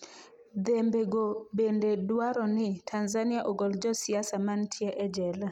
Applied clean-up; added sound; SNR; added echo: none; none; none; none.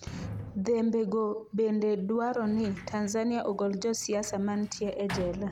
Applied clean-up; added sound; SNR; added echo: none; Sliding door; 14 dB; none.